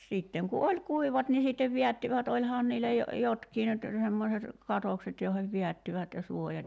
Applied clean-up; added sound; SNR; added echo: none; none; none; none.